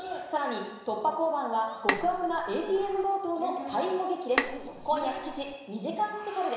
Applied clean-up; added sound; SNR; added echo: none; Bowed string instrument; 5 dB; reverberation time 1.0 s.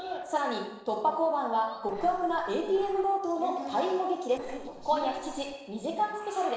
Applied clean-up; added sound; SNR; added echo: neural separator model SepFormer DNS4.